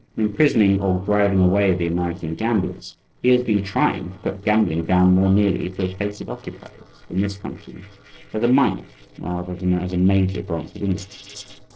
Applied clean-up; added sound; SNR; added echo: neural separator model SepFormer DNS4.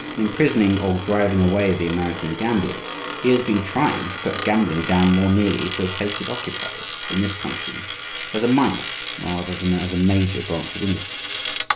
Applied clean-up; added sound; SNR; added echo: none; Coin (dropping); 7 dB; none.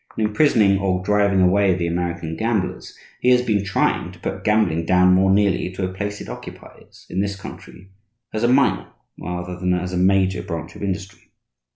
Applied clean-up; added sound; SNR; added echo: none; none; none; none.